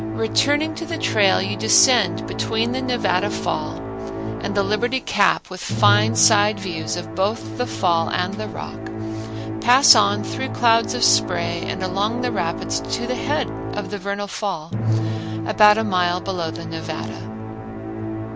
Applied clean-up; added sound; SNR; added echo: none; Musical instrument; 5 dB; none.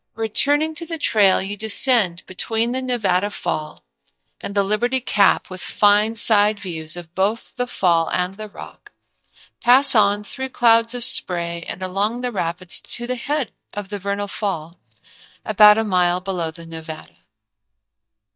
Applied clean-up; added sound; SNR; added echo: neural mask model DeepFilterNet 3.